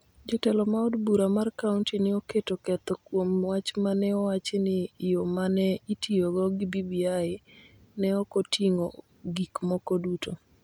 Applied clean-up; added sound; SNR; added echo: none; none; none; none.